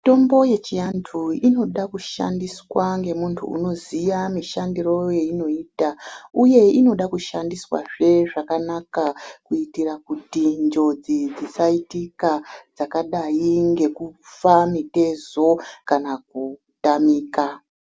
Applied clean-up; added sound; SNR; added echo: none; none; none; none.